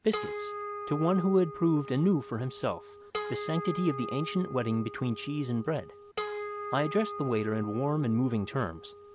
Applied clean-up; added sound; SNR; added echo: none; Harp; 9 dB; none.